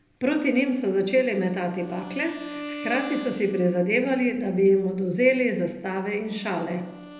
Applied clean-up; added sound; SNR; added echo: none; Bowed string instrument; 16 dB; reverberation time 0.6 s.